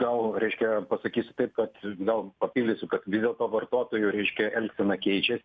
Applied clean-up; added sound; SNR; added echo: none; none; none; none.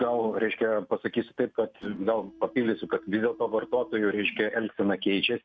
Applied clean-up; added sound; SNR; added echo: neural mask model RNNoise.